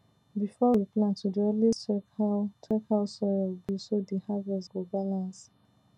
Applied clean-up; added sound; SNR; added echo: none; none; none; none.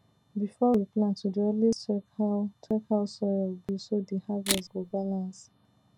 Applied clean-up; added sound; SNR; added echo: none; Camera; 5 dB; none.